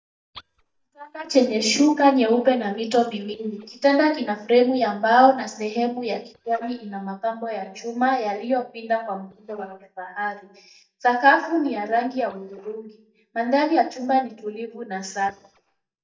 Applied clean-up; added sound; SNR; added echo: neural mask model DeepFilterNet 3.